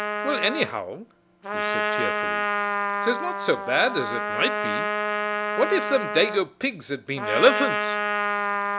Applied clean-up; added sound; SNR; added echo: none; Trumpet; 1 dB; none.